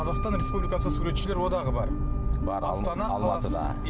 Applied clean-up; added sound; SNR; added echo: none; Guitar + Wind instrument, woodwind instrument; 10 dB; none.